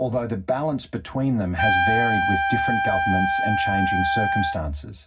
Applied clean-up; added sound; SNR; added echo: none; Trumpet; -3 dB; reverberation time 0.4 s.